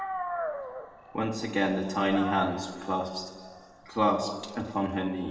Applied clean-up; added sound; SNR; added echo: none; Dog; 9 dB; reverberation time 1.7 s.